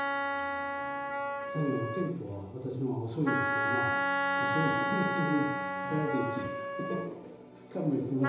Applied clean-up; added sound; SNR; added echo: none; Wind instrument, woodwind instrument; -1 dB; reverberation time 1.0 s.